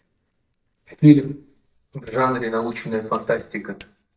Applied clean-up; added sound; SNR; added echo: neural mask model DeepFilterNet 3.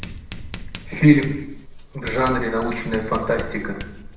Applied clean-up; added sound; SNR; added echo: none; Writing; 11 dB; reverberation time 0.7 s.